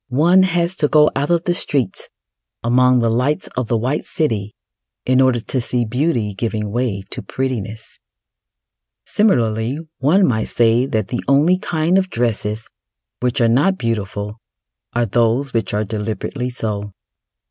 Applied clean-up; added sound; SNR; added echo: none; none; none; none.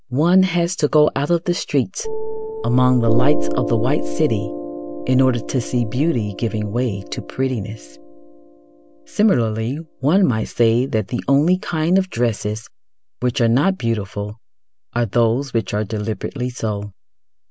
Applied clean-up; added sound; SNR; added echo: none; Piano; 5 dB; none.